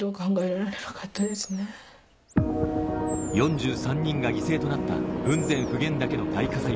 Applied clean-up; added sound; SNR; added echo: none; Animal; 20 dB; none.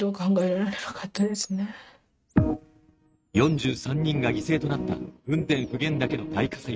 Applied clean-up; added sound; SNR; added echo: neural mask model RNNoise.